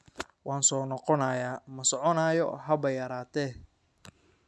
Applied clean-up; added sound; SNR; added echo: none; none; none; none.